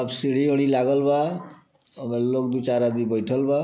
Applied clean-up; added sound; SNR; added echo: none; none; none; none.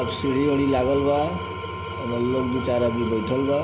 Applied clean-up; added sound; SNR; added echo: none; Engine / Tools; 7 dB; none.